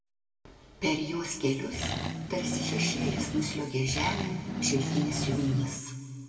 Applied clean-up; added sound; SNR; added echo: none; Accelerating, revving, vroom; 1 dB; reverberation time 1.7 s.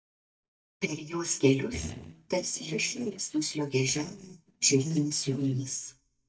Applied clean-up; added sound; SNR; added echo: neural mask model DeepFilterNet 3.